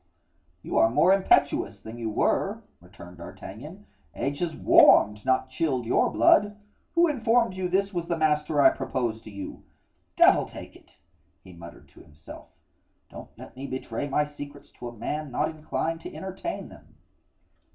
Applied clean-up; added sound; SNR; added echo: none; none; none; reverberation time 0.2 s.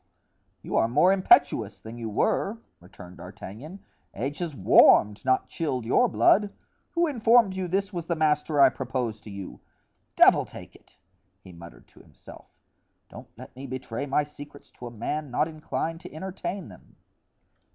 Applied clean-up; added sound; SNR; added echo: none; none; none; none.